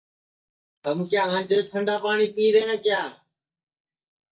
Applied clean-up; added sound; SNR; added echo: neural mask model DeepFilterNet 3.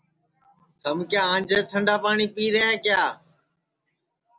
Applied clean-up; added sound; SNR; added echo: none; none; none; none.